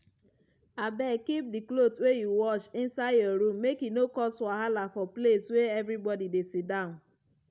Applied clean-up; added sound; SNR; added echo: none; none; none; none.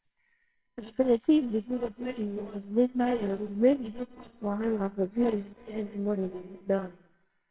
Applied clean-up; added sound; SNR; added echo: neural separator model SepFormer WHAMR!.